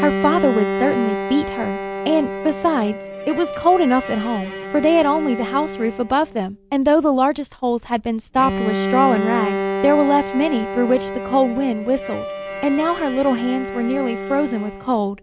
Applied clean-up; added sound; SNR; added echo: none; Bowed string instrument; 7 dB; none.